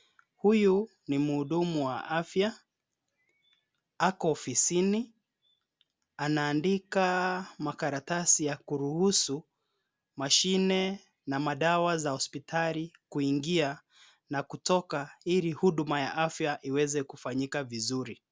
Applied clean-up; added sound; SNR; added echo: none; none; none; none.